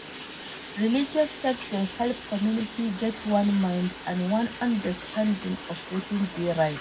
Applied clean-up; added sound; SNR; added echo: none; Bathtub (filling or washing); 11 dB; reverberation time 0.4 s.